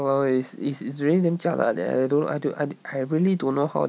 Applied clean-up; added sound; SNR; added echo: none; none; none; none.